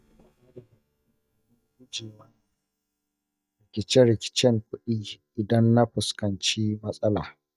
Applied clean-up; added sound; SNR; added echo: neural mask model DeepFilterNet 3.